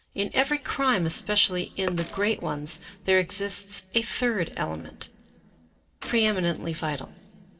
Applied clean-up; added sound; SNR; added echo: none; Gunshot, gunfire; 17 dB; reverberation time 1.7 s.